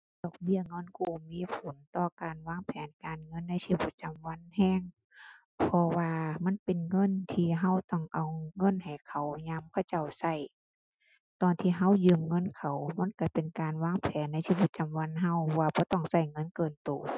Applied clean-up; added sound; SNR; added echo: none; none; none; none.